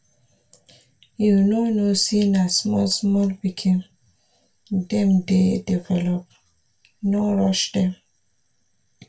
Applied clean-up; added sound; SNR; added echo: none; none; none; reverberation time 0.2 s.